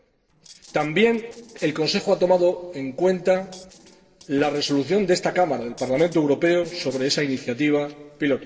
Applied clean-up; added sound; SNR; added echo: neural separator model SepFormer DNS4.